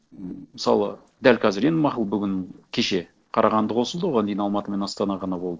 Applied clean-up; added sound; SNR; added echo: neural separator model SepFormer DNS4.